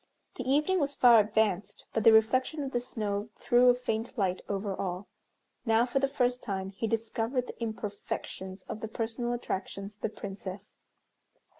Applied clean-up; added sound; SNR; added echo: none; none; none; none.